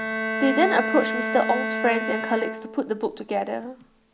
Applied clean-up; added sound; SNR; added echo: none; Bowed string instrument; 4 dB; none.